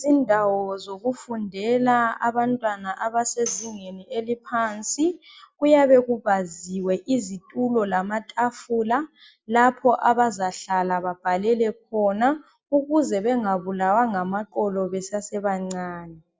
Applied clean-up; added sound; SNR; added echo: none; Tambourine; 15 dB; none.